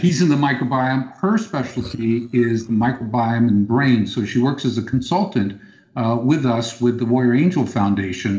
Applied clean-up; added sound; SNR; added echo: neural separator model SepFormer DNS4.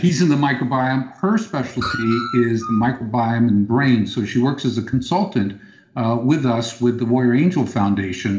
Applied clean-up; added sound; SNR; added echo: none; Screech; 10 dB; reverberation time 0.5 s.